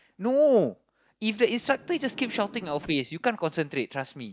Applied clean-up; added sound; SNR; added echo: neural mask model DeepFilterNet 3.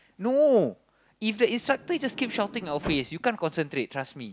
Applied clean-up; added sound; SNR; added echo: none; Sliding door; 15 dB; none.